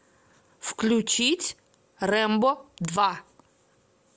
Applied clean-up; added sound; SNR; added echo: none; none; none; none.